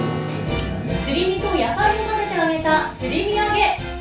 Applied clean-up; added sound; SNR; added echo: none; Acoustic guitar; 12 dB; reverberation time 0.3 s.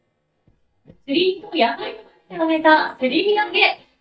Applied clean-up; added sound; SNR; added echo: neural mask model DeepFilterNet 3.